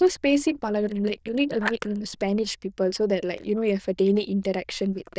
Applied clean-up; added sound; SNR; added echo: neural diffusion model UNIVERSE++.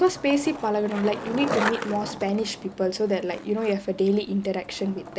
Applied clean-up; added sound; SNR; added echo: none; Skateboard; 10 dB; none.